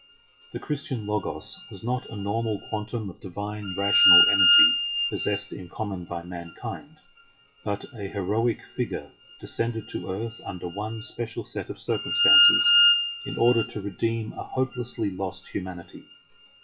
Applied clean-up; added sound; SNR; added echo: classical method WPE with log-MMSE.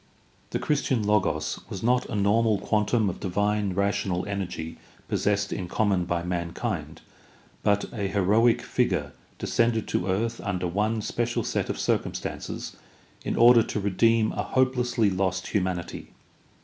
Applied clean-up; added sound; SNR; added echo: none; none; none; none.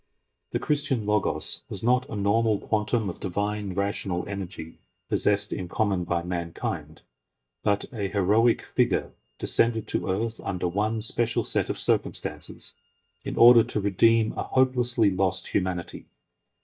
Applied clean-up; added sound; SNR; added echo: neural mask model DeepFilterNet 3.